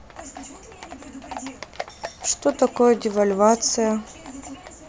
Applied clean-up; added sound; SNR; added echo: none; Livestock, farm animals, working animals; 18 dB; none.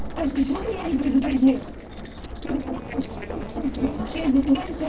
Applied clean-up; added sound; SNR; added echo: neural separator model SepFormer DNS4.